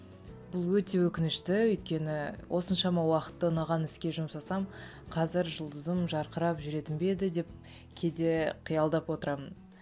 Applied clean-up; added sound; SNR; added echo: none; none; none; none.